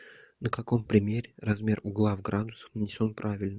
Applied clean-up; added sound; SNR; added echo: none; none; none; none.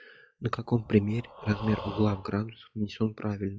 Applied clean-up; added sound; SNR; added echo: classical method log-MMSE.